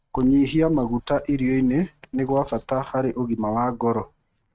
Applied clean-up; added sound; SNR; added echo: neural mask model RNNoise.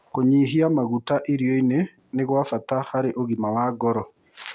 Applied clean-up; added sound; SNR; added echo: none; none; none; none.